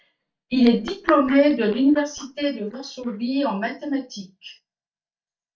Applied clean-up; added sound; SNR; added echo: neural mask model DeepFilterNet 3.